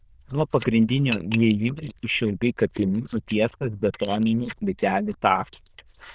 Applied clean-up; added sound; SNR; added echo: neural diffusion model UNIVERSE++.